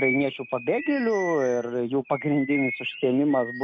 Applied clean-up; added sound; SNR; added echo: none; Bird vocalization, bird call, bird song; 11 dB; none.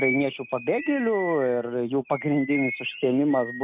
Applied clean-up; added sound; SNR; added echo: neural mask model RNNoise.